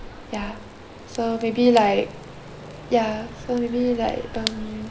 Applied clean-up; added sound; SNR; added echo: none; Fire / Rain; 14 dB; none.